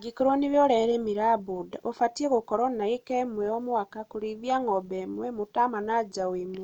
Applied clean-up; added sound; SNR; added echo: none; none; none; none.